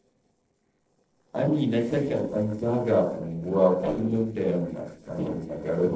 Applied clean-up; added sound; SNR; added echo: neural separator model SepFormer DNS4.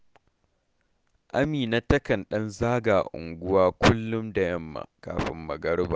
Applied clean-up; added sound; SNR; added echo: none; none; none; none.